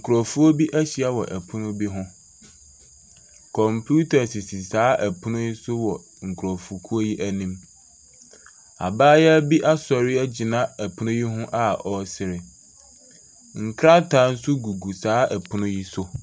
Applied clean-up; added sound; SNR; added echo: none; none; none; none.